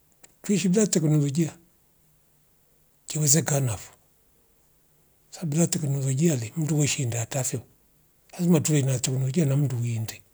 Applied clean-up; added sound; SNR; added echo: none; none; none; none.